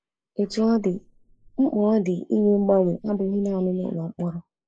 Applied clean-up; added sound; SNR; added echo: neural mask model Resemble Enhance denoiser.